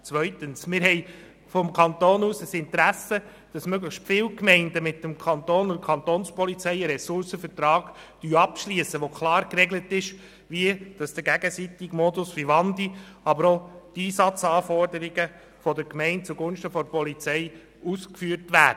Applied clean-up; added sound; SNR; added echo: none; none; none; none.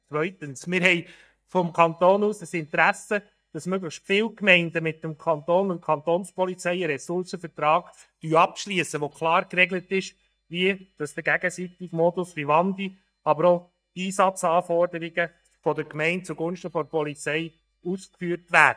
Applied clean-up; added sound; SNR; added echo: neural mask model DeepFilterNet 3.